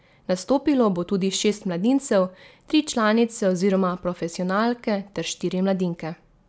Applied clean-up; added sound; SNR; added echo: none; none; none; none.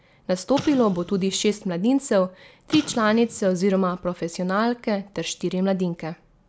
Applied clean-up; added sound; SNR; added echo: none; Explosion; 18 dB; none.